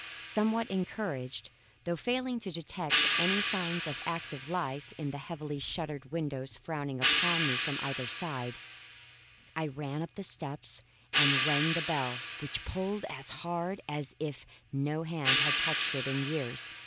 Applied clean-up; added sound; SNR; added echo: none; Hi-hat; -3 dB; none.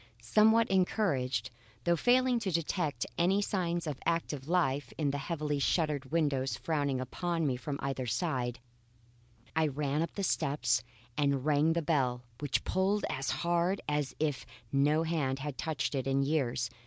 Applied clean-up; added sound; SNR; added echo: none; none; none; none.